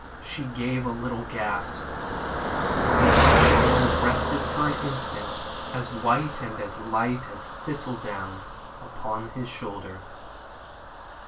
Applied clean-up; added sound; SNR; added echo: none; Car passing by; -4 dB; reverberation time 0.2 s.